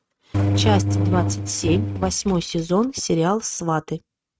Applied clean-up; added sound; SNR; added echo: neural mask model RNNoise.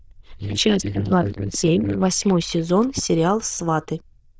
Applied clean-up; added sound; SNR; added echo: neural diffusion model UNIVERSE++.